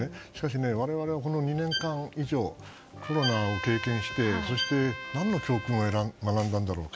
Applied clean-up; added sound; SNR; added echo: none; Trumpet + Bowed string instrument; 9 dB; none.